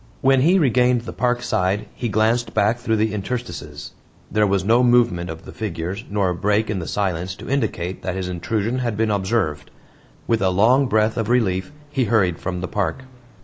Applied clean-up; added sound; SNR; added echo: none; none; none; none.